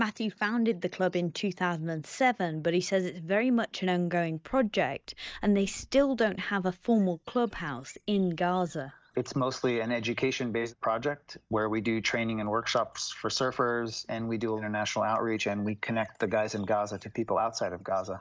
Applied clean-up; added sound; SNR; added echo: neural mask model DeepFilterNet 3.